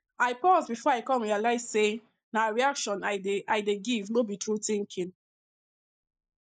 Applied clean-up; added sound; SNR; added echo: neural mask model Resemble Enhance denoiser.